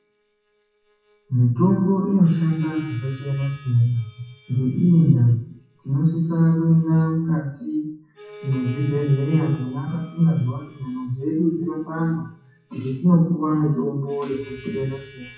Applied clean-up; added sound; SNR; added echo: classical method WPE with log-MMSE.